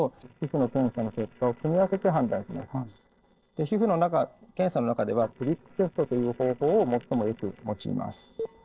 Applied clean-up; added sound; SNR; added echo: neural separator model SepFormer DNS4.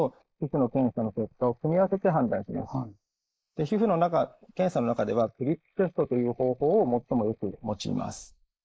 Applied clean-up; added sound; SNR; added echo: neural mask model Resemble Enhance denoiser.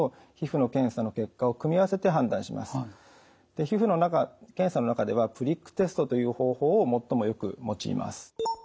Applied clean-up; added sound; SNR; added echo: none; none; none; none.